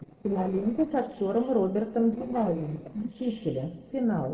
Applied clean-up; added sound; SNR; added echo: neural separator model SepFormer DNS4.